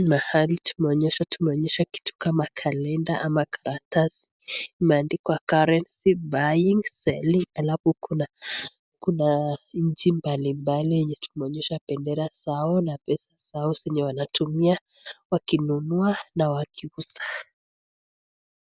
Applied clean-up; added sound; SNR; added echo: none; none; none; none.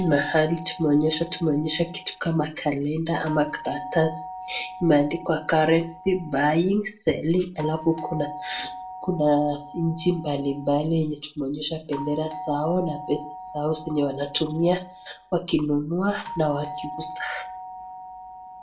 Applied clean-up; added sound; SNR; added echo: none; Doorbell; 14 dB; reverberation time 0.3 s.